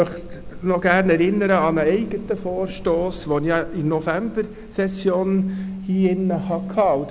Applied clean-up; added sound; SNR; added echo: none; Wind; 18 dB; none.